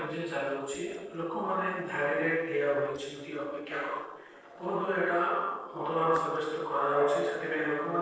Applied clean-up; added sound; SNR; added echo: neural separator model SepFormer DNS4.